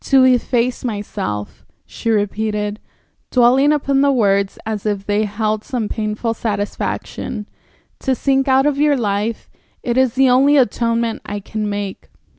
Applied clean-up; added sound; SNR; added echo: none; none; none; none.